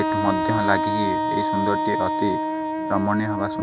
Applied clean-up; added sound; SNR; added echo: none; Wind instrument, woodwind instrument; -2 dB; none.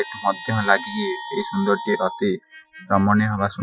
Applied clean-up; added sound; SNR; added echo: classical method Wiener filter.